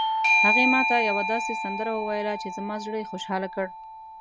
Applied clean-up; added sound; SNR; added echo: none; Bell / Doorbell; -3 dB; none.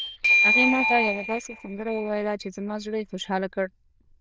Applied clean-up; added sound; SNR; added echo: neural diffusion model UNIVERSE++.